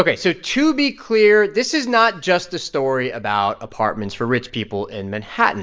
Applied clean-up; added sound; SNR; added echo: none; none; none; reverberation time 0.5 s.